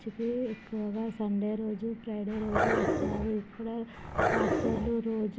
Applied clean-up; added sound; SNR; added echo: none; Growling; -3 dB; none.